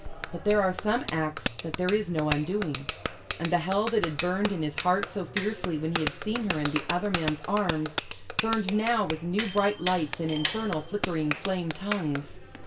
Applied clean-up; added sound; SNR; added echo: none; Bicycle bell; -5 dB; reverberation time 0.2 s.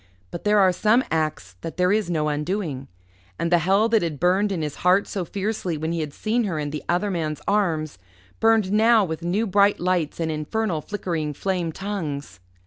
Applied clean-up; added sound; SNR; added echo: none; none; none; none.